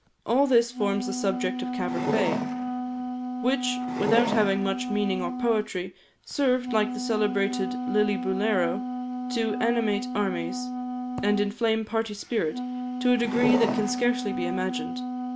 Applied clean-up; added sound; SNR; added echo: none; Wind instrument, woodwind instrument + Wood; 3 dB; none.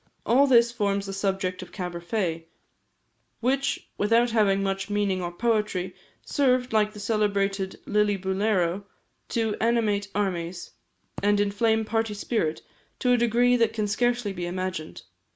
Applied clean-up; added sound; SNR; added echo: none; none; none; none.